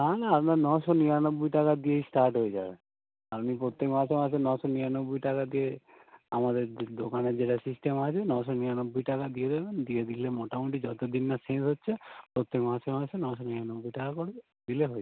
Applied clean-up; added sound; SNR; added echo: none; none; none; none.